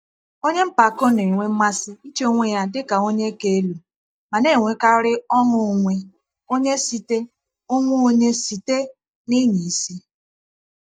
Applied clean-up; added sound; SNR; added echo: neural mask model DeepFilterNet 3.